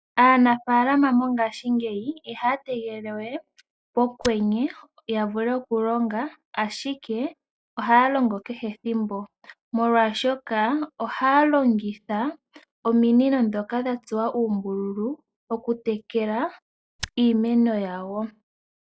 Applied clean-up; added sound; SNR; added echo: classical method log-MMSE.